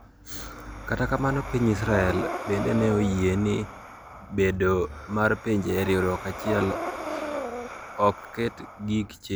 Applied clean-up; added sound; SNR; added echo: none; Breathing; 9 dB; none.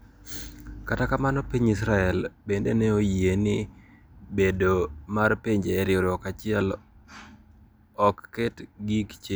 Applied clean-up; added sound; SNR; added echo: none; none; none; none.